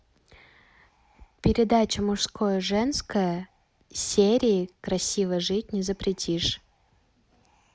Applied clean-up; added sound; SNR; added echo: none; none; none; none.